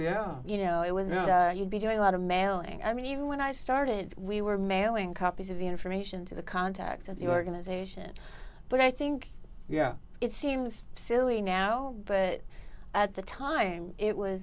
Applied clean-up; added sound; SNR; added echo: none; none; none; none.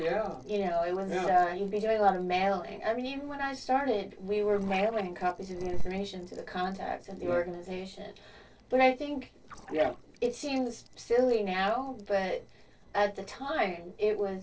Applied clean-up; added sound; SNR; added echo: neural separator model SepFormer DNS4.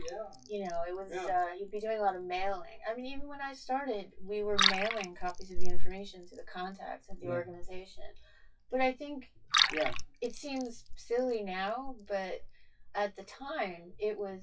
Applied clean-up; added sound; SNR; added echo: classical method WPE with log-MMSE.